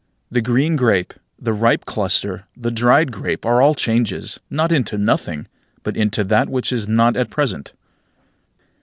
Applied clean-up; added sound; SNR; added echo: none; none; none; none.